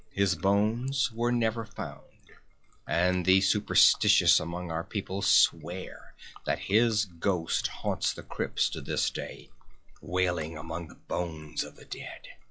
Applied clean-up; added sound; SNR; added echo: classical method log-MMSE.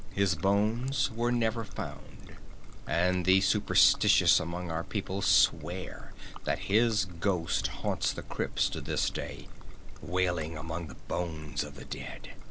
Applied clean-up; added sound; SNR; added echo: none; Trickle, dribble; 5 dB; none.